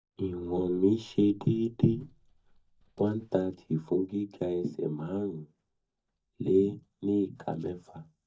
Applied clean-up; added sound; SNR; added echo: neural mask model DeepFilterNet 3.